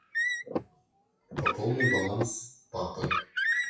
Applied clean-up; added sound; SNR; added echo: classical method WPE with log-MMSE.